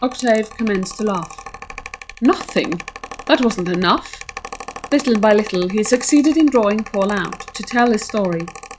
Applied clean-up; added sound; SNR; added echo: classical method log-MMSE.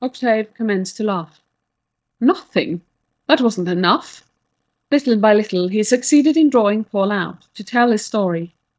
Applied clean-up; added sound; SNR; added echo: neural mask model DeepFilterNet 3.